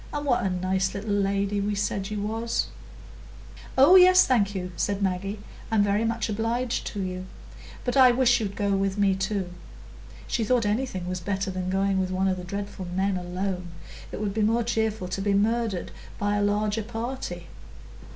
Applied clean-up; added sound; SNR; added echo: none; none; none; none.